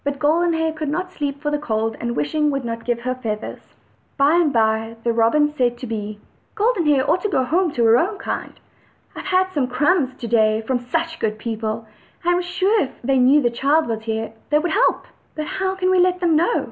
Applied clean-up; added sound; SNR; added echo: none; none; none; none.